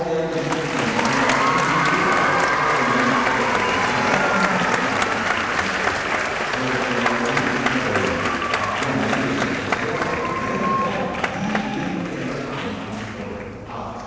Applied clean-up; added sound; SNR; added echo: none; Applause; -3 dB; reverberation time 2.1 s.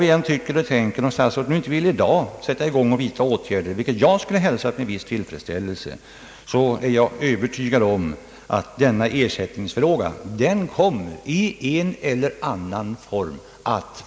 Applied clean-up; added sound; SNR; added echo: none; none; none; none.